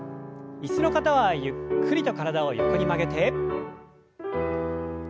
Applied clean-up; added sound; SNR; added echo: none; none; none; none.